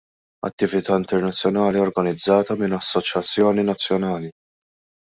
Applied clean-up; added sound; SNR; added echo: none; none; none; none.